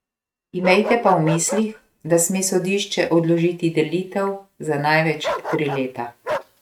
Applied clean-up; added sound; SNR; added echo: neural mask model RNNoise.